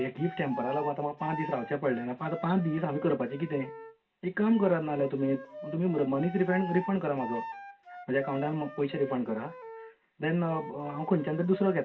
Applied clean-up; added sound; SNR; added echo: none; Wind instrument, woodwind instrument; 13 dB; reverberation time 0.2 s.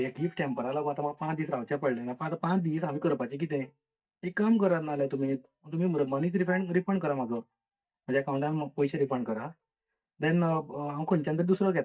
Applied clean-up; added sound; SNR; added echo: neural mask model DeepFilterNet 3.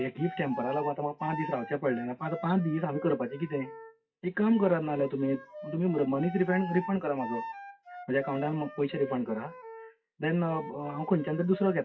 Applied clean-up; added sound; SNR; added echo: classical method WPE with log-MMSE.